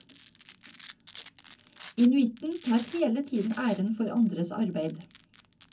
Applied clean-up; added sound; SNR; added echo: none; Domestic sounds, home sounds; 17 dB; reverberation time 0.4 s.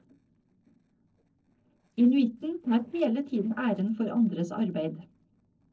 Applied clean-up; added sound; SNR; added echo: neural separator model SepFormer DNS4.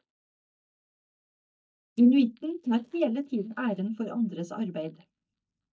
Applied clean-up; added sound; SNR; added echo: neural mask model DeepFilterNet 3.